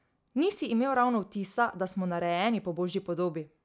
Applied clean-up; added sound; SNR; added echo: none; none; none; none.